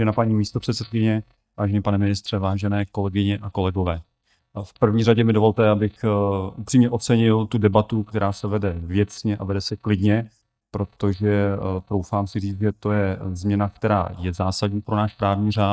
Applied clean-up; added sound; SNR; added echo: neural mask model DeepFilterNet 3.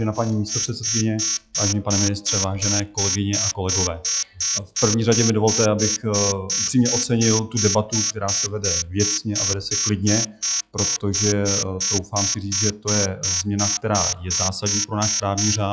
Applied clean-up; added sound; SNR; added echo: classical method log-MMSE.